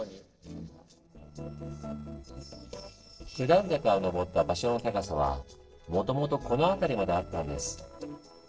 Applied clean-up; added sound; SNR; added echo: neural separator model SepFormer DNS4.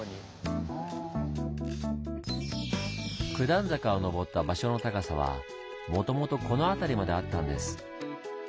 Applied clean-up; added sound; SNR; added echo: none; none; none; none.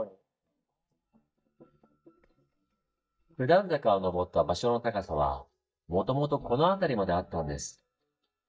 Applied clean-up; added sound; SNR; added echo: neural mask model DeepFilterNet 3.